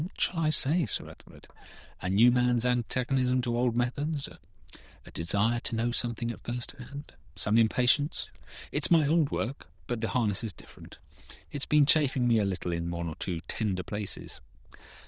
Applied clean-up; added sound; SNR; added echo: neural diffusion model UNIVERSE++.